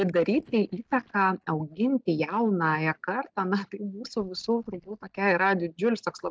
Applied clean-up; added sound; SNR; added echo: neural mask model DeepFilterNet 3.